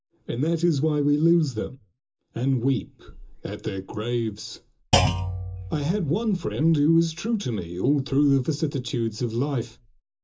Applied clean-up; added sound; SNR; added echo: none; Thump, thud; 5 dB; reverberation time 0.2 s.